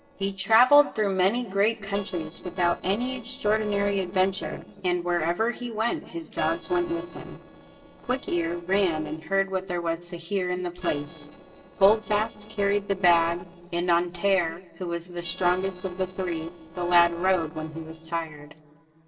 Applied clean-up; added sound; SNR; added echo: neural separator model SepFormer DNS4.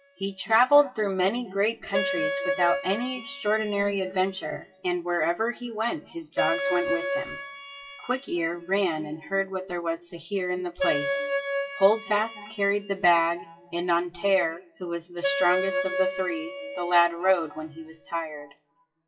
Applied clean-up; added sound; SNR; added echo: classical method WPE with log-MMSE.